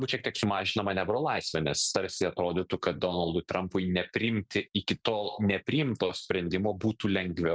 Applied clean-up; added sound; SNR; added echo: none; none; none; none.